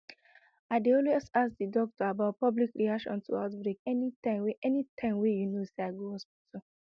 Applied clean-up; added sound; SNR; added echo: none; none; none; none.